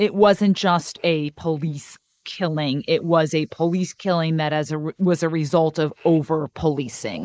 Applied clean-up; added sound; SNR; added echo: neural mask model Resemble Enhance denoiser.